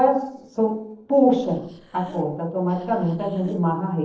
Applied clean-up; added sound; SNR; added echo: neural separator model SepFormer DNS4.